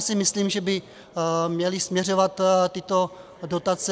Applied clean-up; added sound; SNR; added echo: none; none; none; none.